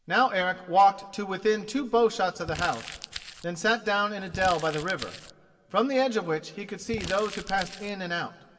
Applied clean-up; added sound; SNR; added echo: none; Crumpling, crinkling; 13 dB; reverberation time 1.3 s.